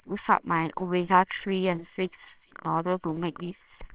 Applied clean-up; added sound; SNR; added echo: neural separator model SepFormer WHAMR!.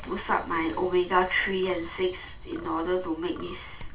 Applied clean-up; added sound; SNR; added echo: none; Wind; 15 dB; reverberation time 0.2 s.